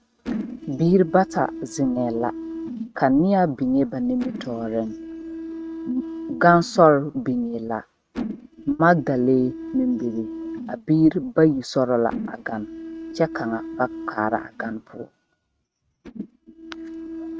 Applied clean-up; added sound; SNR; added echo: neural mask model RNNoise.